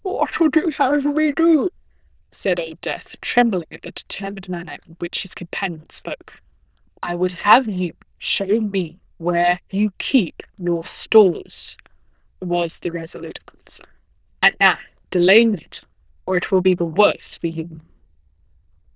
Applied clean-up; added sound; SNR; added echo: neural diffusion model UNIVERSE++.